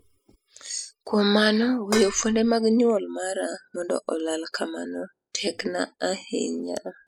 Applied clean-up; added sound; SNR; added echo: classical method spectral subtraction.